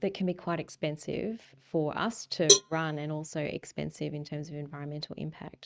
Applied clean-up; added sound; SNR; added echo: neural mask model RNNoise.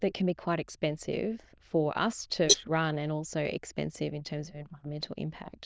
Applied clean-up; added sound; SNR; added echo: neural diffusion model UNIVERSE++.